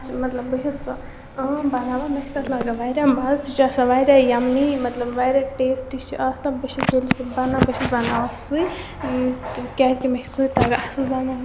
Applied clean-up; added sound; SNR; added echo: none; Vehicle; 17 dB; none.